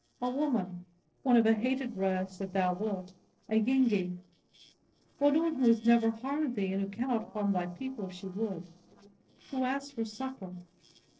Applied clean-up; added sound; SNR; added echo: neural separator model SepFormer DNS4.